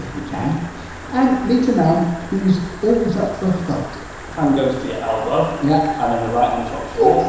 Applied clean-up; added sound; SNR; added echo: none; Stream; 14 dB; reverberation time 1.0 s.